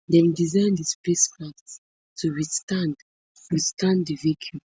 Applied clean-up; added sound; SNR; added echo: none; none; none; none.